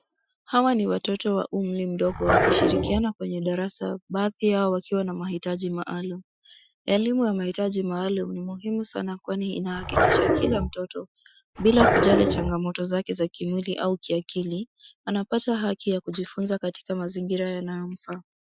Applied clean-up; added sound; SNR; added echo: classical method Wiener filter.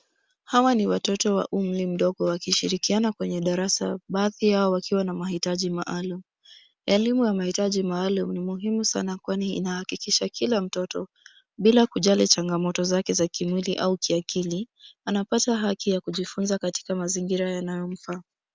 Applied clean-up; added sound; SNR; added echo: none; none; none; none.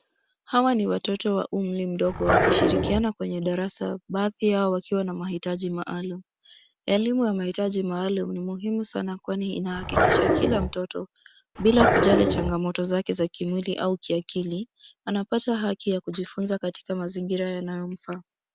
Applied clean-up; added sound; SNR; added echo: none; Growling; -4 dB; none.